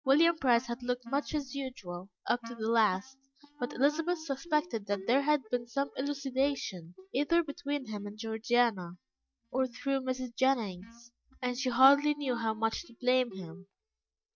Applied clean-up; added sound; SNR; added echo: neural mask model DeepFilterNet 3.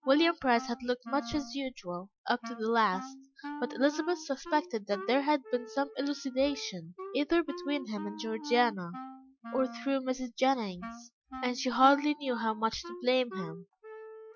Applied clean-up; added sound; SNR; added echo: classical method Wiener filter.